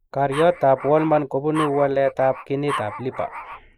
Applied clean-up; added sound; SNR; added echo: neural mask model Resemble Enhance denoiser.